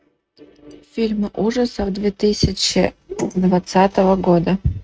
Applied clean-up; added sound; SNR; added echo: neural mask model RNNoise.